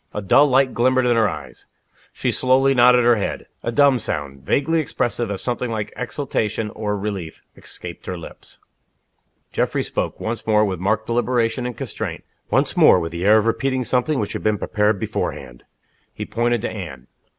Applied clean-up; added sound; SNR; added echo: none; none; none; none.